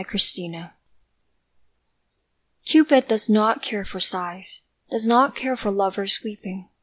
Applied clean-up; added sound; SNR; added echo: none; none; none; none.